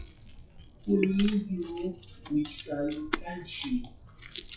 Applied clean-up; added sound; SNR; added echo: classical method WPE with log-MMSE.